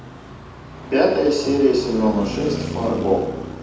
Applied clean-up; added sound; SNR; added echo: none; Traffic noise, roadway noise; 9 dB; reverberation time 0.8 s.